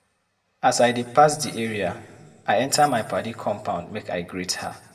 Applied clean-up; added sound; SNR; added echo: none; none; none; reverberation time 1.5 s.